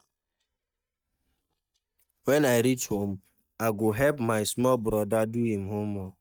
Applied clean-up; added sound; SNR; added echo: neural mask model DeepFilterNet 3.